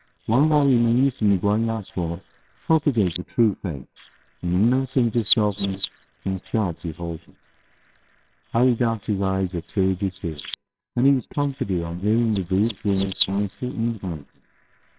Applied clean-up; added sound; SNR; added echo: neural separator model SepFormer WHAMR!.